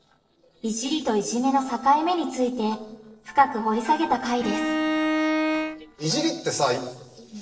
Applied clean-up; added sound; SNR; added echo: neural separator model SepFormer DNS4.